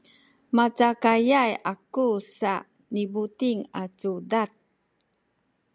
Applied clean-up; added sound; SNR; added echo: none; none; none; none.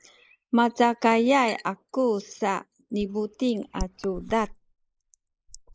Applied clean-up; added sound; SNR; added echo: neural mask model Resemble Enhance denoiser.